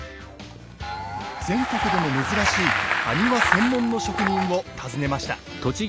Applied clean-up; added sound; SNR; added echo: none; Bicycle + Animal; 1 dB; none.